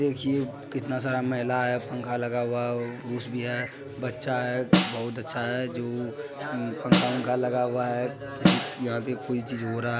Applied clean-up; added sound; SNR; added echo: none; Snare drum; 0 dB; none.